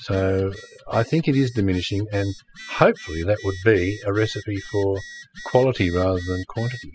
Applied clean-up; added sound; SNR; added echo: classical method spectral subtraction.